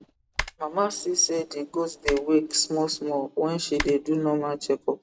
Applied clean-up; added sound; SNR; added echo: none; Typing; 12 dB; none.